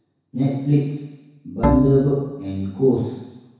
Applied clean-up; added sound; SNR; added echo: none; Bowed string instrument; 3 dB; reverberation time 1.1 s.